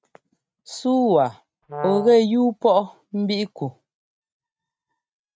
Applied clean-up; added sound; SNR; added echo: neural mask model RNNoise.